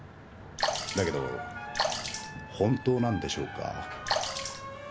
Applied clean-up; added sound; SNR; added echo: none; Sink (filling or washing) / Water / Splash, splatter; 0 dB; none.